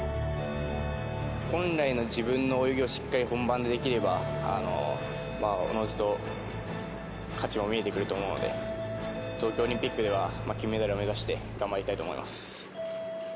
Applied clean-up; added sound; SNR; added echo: none; Doorbell; 11 dB; none.